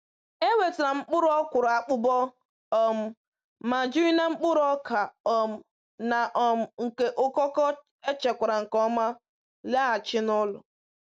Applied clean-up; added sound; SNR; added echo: none; none; none; none.